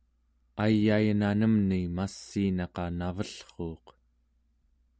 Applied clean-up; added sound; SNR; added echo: none; none; none; none.